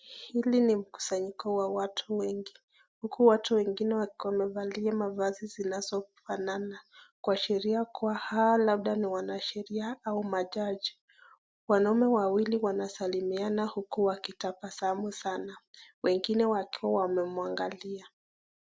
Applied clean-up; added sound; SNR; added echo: none; none; none; none.